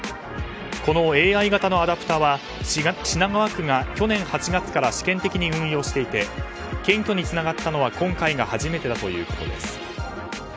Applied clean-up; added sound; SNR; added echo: none; none; none; none.